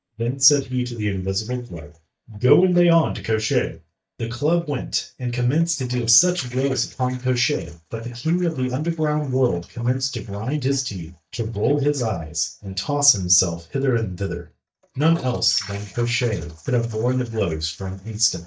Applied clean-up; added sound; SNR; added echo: neural mask model DeepFilterNet 3.